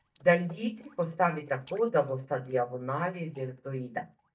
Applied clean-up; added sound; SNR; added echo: neural mask model DeepFilterNet 3.